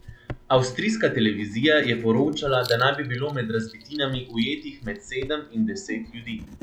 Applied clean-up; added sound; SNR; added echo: none; Writing; 17 dB; none.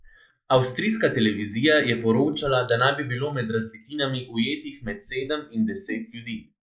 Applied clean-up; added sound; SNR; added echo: neural mask model Resemble Enhance denoiser.